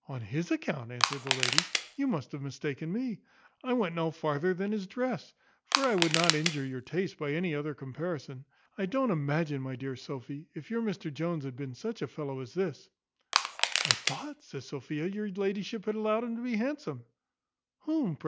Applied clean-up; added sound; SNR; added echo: none; Crushing; -2 dB; none.